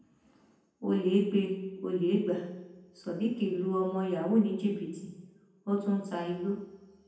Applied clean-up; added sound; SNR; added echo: none; none; none; reverberation time 0.9 s.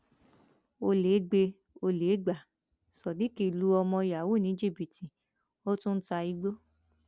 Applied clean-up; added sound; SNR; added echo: none; none; none; none.